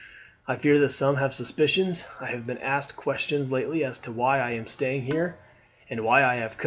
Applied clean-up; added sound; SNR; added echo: none; Percussion; 14 dB; none.